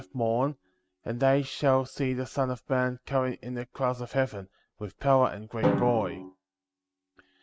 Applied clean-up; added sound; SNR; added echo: neural mask model RNNoise.